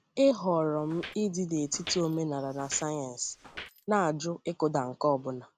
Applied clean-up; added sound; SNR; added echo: none; Walk, footsteps; 17 dB; none.